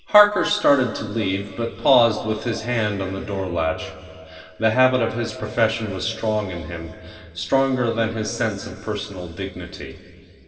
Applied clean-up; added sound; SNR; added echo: none; none; none; reverberation time 2.5 s.